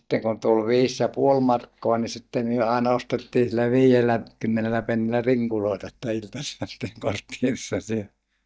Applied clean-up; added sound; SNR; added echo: neural mask model DeepFilterNet 3.